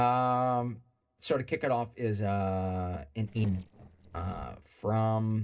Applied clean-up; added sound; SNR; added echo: neural separator model SepFormer DNS4.